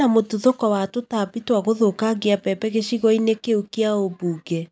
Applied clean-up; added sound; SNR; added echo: none; none; none; none.